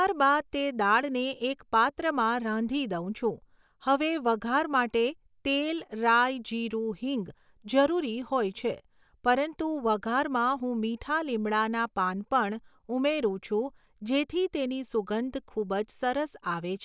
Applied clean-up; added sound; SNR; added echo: none; none; none; none.